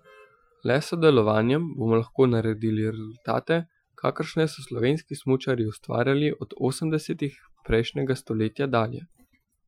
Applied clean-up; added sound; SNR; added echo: classical method Wiener filter.